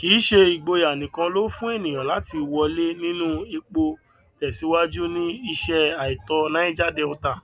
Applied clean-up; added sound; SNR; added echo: none; none; none; none.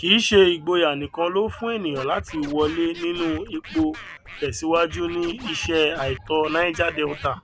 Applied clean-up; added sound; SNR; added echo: none; Scratching (performance technique); 17 dB; none.